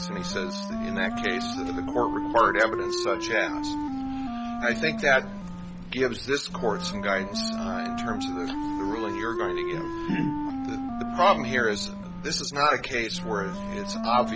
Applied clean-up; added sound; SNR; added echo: none; Wind instrument, woodwind instrument; 3 dB; none.